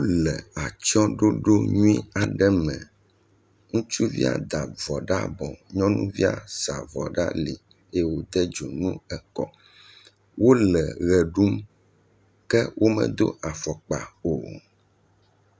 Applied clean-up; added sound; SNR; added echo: none; none; none; none.